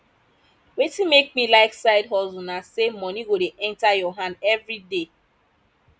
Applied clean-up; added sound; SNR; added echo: none; none; none; none.